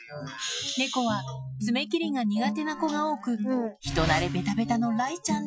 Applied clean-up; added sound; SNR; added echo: classical method Wiener filter.